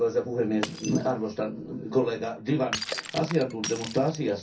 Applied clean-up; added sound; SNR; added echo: none; Shatter; 12 dB; reverberation time 0.3 s.